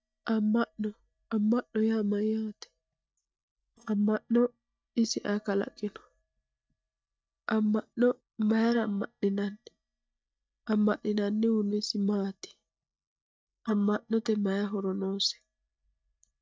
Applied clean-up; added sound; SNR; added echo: neural mask model DeepFilterNet 3.